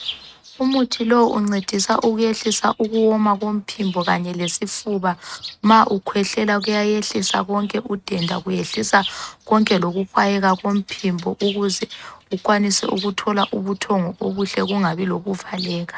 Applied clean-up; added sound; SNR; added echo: neural mask model RNNoise.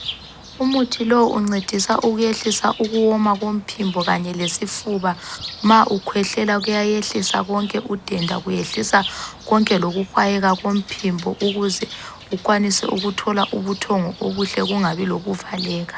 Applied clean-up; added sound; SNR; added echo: none; Bird; 14 dB; none.